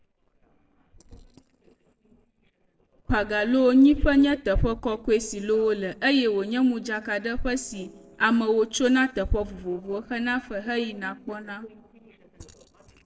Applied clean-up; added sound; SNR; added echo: neural separator model SepFormer DNS4.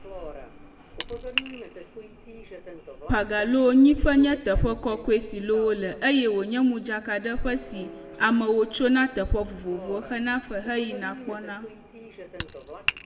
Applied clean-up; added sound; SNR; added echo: none; Subway, metro, underground; 18 dB; reverberation time 1.0 s.